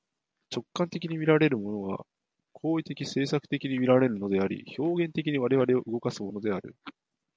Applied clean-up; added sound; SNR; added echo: none; none; none; none.